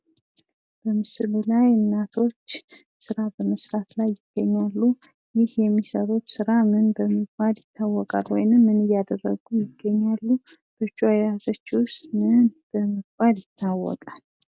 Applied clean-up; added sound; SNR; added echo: none; none; none; none.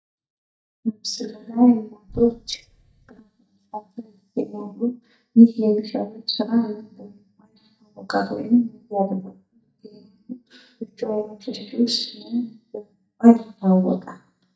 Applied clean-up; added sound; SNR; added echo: neural mask model DeepFilterNet 3.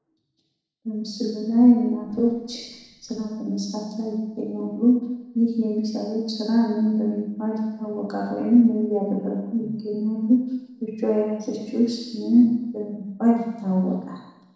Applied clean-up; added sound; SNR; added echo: neural separator model SepFormer DNS4.